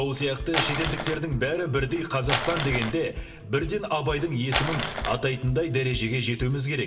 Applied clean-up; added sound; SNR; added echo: none; Crumpling, crinkling; 3 dB; reverberation time 1.4 s.